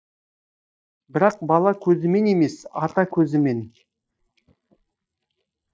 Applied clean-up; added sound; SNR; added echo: neural mask model DeepFilterNet 3.